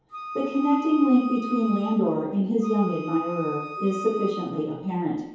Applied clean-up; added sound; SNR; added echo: none; Wind instrument, woodwind instrument; 11 dB; reverberation time 2.2 s.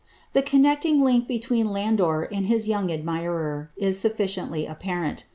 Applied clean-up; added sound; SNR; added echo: none; none; none; none.